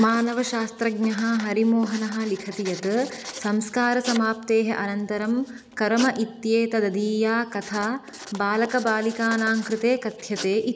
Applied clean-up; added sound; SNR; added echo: none; Writing; 17 dB; none.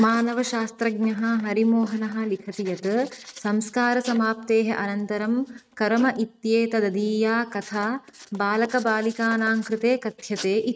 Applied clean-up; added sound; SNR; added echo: neural mask model RNNoise.